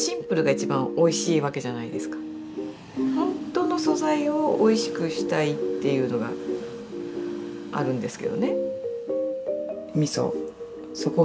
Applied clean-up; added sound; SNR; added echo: none; Train; 20 dB; none.